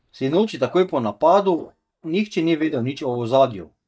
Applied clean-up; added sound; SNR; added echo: neural mask model DeepFilterNet 3.